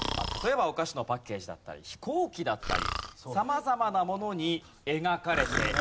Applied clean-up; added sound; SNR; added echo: none; Breathing; 6 dB; none.